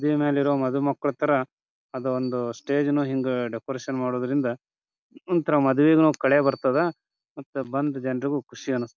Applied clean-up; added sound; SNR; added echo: none; none; none; none.